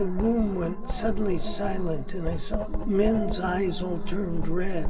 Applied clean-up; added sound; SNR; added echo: none; Writing; 0 dB; reverberation time 2.4 s.